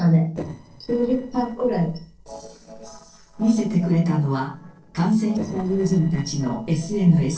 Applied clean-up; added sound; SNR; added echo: neural separator model SepFormer DNS4.